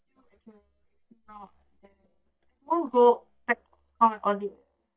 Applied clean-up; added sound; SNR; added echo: neural mask model DeepFilterNet 3.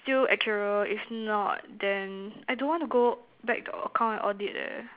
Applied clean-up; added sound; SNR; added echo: none; none; none; none.